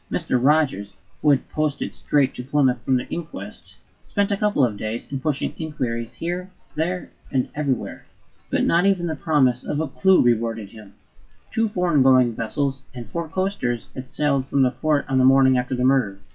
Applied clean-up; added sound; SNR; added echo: classical method WPE with log-MMSE.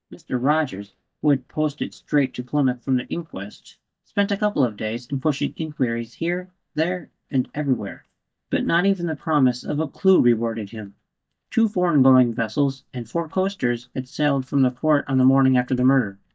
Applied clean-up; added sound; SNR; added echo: neural mask model DeepFilterNet 3.